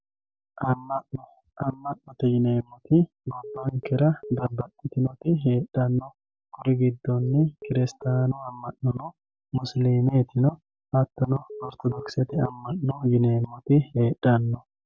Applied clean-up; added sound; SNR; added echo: none; Telephone; 16 dB; none.